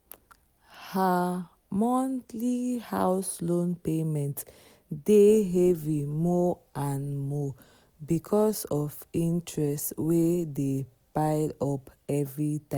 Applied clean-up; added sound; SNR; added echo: none; none; none; none.